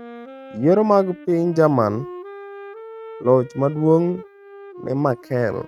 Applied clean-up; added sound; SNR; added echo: neural mask model RNNoise.